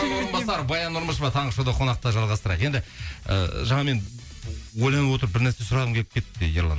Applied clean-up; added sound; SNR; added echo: none; none; none; none.